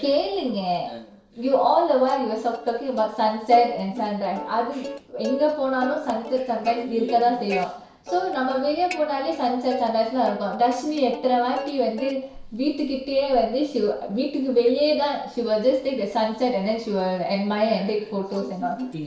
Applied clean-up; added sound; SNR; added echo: neural separator model SepFormer DNS4.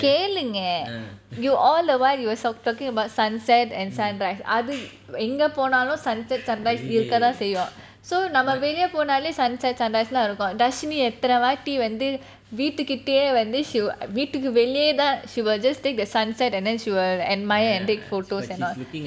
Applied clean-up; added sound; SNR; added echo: none; none; none; none.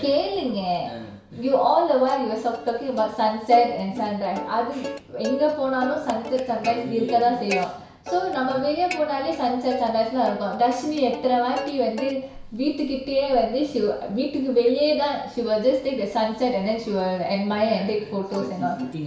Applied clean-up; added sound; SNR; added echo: none; Plucked string instrument; 15 dB; reverberation time 0.6 s.